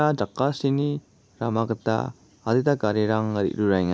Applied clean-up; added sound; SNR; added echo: none; none; none; none.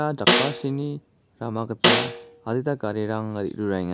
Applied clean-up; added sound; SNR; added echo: none; Snare drum; -5 dB; none.